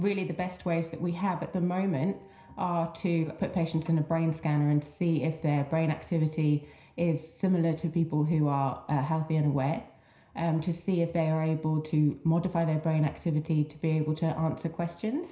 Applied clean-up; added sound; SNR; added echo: none; none; none; reverberation time 0.5 s.